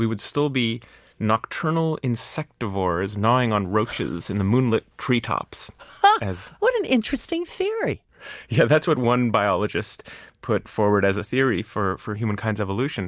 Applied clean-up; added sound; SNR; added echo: none; none; none; none.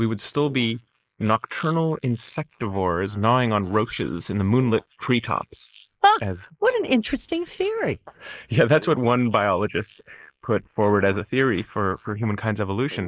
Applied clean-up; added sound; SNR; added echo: neural mask model Resemble Enhance denoiser.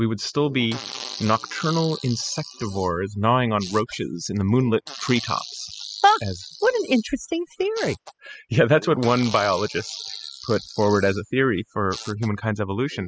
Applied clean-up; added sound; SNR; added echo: classical method spectral subtraction.